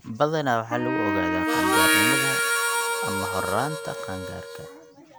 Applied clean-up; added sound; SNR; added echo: none; Wind instrument, woodwind instrument + Harmonica; -5 dB; none.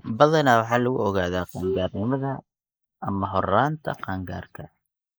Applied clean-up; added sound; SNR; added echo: neural mask model Resemble Enhance denoiser.